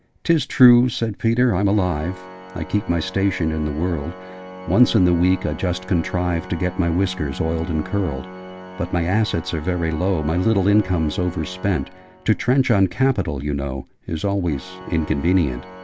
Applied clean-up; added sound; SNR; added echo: none; Organ; 17 dB; none.